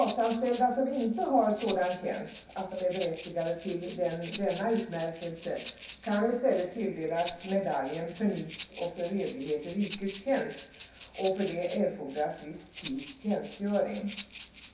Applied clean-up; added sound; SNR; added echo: none; Rattle (instrument); 13 dB; reverberation time 0.6 s.